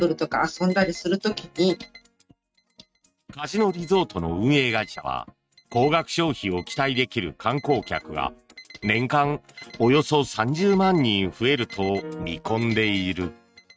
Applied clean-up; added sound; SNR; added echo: neural mask model RNNoise.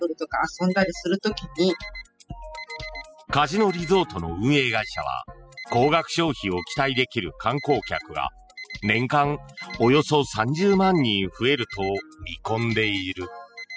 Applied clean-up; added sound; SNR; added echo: classical method spectral subtraction.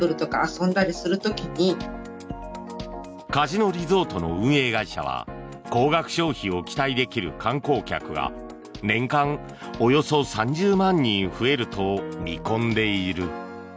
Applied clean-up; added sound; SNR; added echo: none; none; none; none.